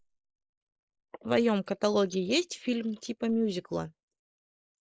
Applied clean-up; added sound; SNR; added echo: neural mask model Resemble Enhance denoiser.